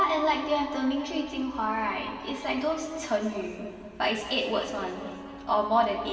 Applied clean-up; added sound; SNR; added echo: none; Bowed string instrument; 17 dB; reverberation time 2.4 s.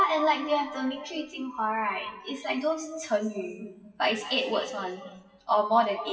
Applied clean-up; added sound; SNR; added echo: classical method WPE with log-MMSE.